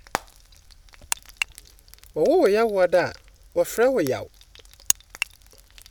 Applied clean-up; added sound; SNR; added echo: none; Frying (food); 18 dB; none.